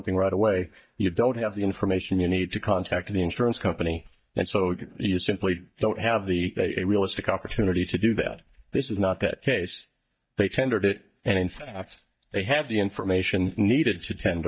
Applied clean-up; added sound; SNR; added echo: neural mask model DeepFilterNet 3.